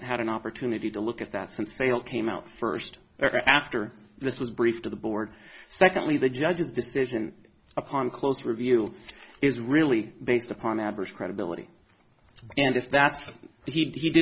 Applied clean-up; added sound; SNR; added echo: none; none; none; none.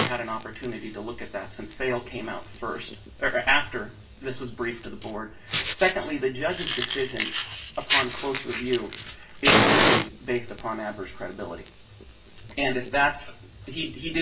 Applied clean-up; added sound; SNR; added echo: none; Fire; 1 dB; reverberation time 0.2 s.